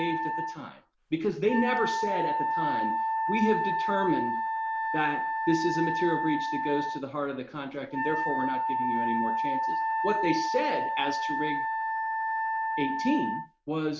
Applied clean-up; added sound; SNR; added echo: none; Wind instrument, woodwind instrument; -1 dB; none.